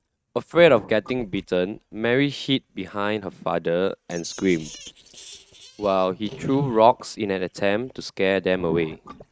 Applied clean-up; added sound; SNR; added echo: neural mask model RNNoise.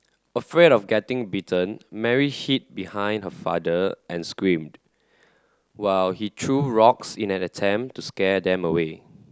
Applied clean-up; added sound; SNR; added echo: none; none; none; none.